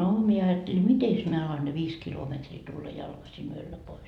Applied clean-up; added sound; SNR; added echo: none; none; none; none.